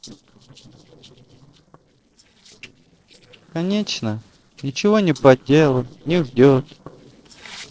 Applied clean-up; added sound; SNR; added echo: neural separator model SepFormer DNS4.